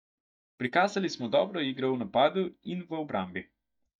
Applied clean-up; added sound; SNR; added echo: neural mask model DeepFilterNet 3.